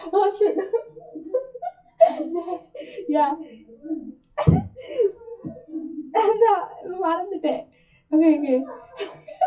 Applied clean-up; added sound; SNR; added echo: classical method WPE with log-MMSE.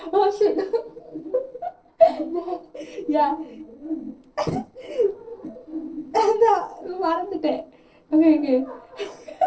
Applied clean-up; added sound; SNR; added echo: neural separator model SepFormer DNS4.